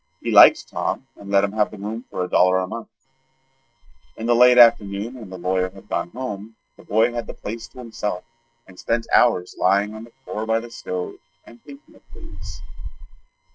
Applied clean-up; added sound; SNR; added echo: neural separator model SepFormer DNS4.